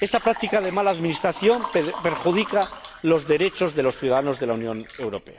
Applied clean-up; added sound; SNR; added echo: none; Water / Liquid; 11 dB; none.